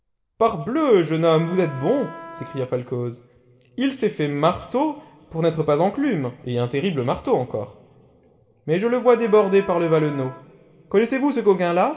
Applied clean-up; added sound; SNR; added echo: none; Wind instrument, woodwind instrument; 18 dB; reverberation time 2.3 s.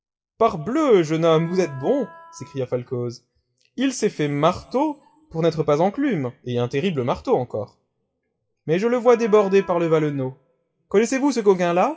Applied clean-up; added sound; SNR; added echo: classical method WPE with log-MMSE.